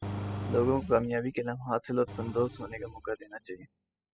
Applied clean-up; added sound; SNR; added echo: classical method spectral subtraction.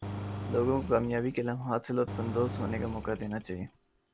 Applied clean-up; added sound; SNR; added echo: none; Engine; 8 dB; none.